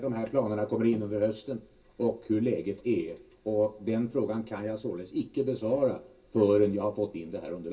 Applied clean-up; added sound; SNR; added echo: none; none; none; reverberation time 0.2 s.